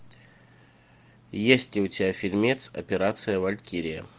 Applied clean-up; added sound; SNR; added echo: none; none; none; none.